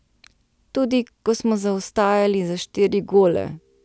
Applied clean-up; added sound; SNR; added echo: none; none; none; none.